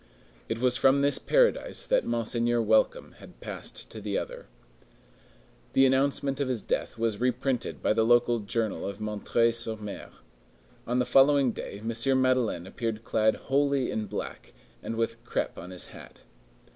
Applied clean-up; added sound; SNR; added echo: none; none; none; none.